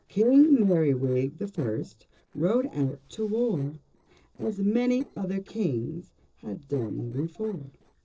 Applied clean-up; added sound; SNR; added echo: neural separator model SepFormer DNS4.